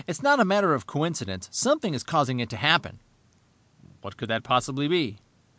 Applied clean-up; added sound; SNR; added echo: none; none; none; none.